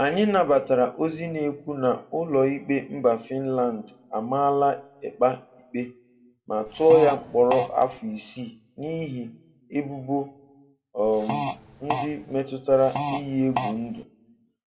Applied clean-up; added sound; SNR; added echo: none; Fart; 6 dB; reverberation time 0.4 s.